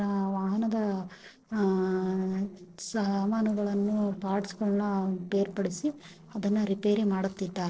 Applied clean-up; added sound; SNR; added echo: neural separator model SepFormer DNS4.